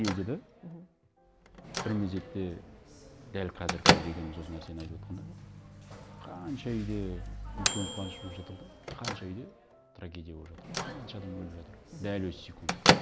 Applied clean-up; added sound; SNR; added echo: none; Microwave oven / Bell; -4 dB; none.